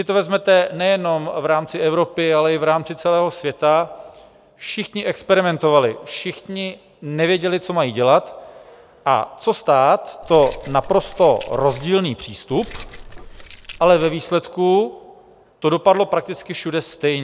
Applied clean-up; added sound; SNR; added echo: none; Keys jangling; 16 dB; none.